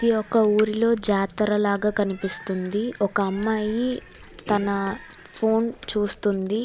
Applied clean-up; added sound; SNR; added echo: none; Drip + Bird; 18 dB; none.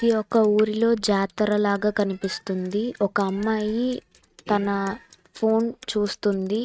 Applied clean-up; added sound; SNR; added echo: neural mask model RNNoise.